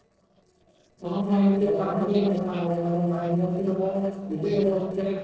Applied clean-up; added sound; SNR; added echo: neural separator model SepFormer DNS4.